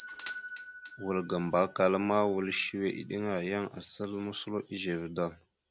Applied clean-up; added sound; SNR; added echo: none; Bell / Doorbell; 2 dB; none.